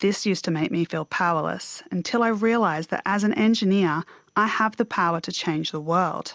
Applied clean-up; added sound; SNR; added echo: none; none; none; none.